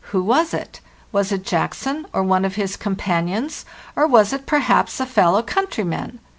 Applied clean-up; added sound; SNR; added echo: none; none; none; none.